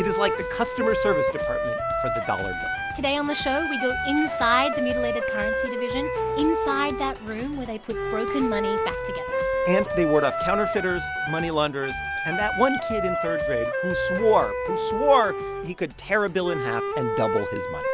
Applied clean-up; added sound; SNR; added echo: none; Wind instrument, woodwind instrument; 1 dB; none.